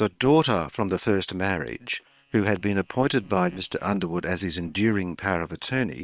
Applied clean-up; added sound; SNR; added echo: neural separator model SepFormer WHAM!.